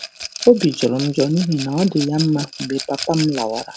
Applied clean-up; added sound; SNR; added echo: none; Rattle / Glass; 12 dB; none.